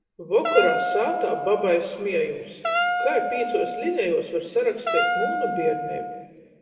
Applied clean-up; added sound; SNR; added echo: none; Wind instrument, woodwind instrument; 3 dB; reverberation time 2.0 s.